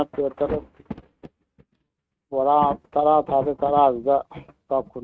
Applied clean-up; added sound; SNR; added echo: neural mask model RNNoise.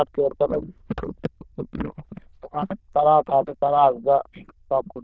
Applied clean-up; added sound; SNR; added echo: neural diffusion model UNIVERSE++.